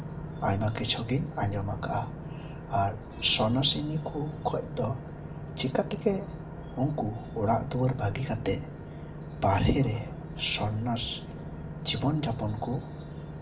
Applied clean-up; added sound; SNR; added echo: none; Engine / Boat, Water vehicle; 9 dB; reverberation time 0.4 s.